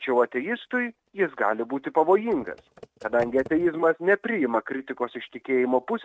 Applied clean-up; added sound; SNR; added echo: neural mask model RNNoise.